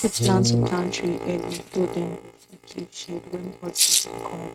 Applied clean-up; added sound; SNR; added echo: neural mask model RNNoise.